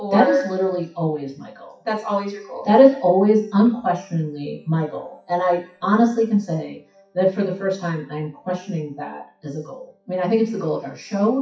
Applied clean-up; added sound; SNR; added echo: classical method WPE with log-MMSE.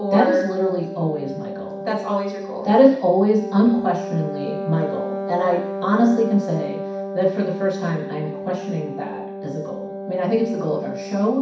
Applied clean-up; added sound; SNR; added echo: none; Wind instrument, woodwind instrument; 9 dB; reverberation time 0.6 s.